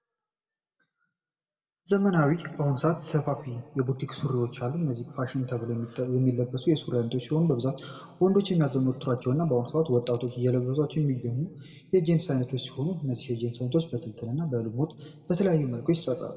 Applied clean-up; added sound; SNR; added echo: none; none; none; reverberation time 1.0 s.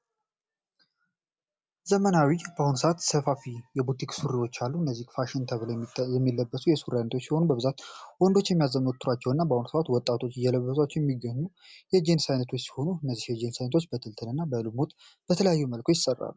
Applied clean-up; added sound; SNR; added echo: none; none; none; none.